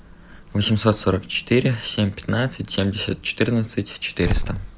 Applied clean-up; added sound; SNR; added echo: none; Growling / Hiss; 11 dB; none.